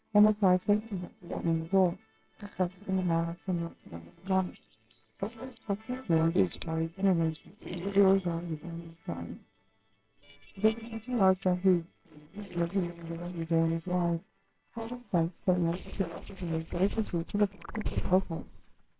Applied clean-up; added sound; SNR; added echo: neural separator model SepFormer WHAMR!.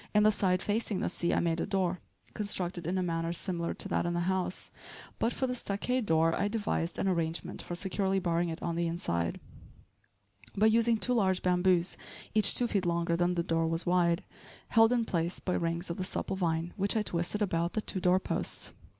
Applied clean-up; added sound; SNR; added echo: none; none; none; none.